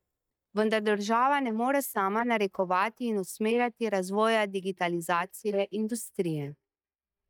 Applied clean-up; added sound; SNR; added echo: neural mask model DeepFilterNet 3.